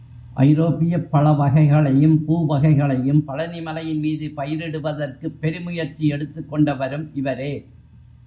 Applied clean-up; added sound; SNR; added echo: none; none; none; none.